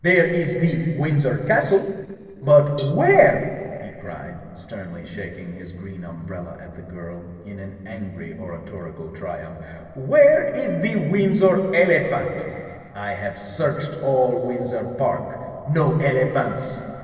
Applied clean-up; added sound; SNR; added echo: neural separator model SepFormer DNS4.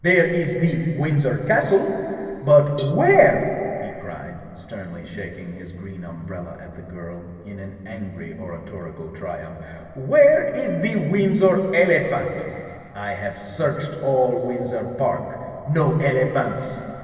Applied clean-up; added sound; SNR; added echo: none; Cowbell; 16 dB; reverberation time 2.6 s.